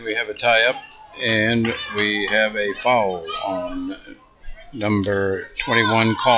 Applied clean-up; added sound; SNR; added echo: classical method log-MMSE.